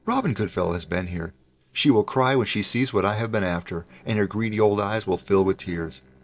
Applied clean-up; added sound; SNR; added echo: neural separator model SepFormer DNS4.